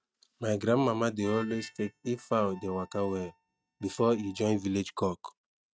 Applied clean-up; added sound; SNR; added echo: neural mask model RNNoise.